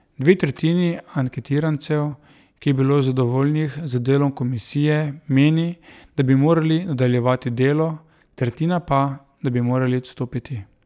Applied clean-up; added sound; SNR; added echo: none; none; none; none.